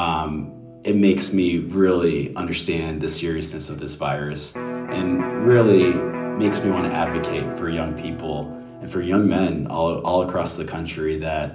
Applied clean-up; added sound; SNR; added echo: none; Electric guitar; 11 dB; reverberation time 0.5 s.